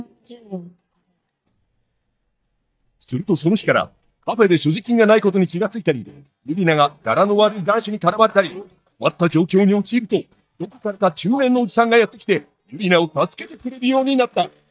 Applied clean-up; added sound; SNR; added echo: neural mask model DeepFilterNet 3.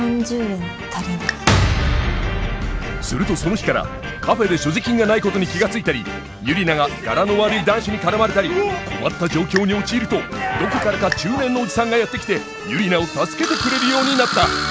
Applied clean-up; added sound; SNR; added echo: none; Organ + Raindrop; 14 dB; none.